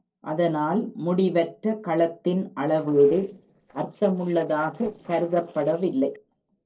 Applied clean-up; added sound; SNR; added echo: neural separator model SepFormer DNS4.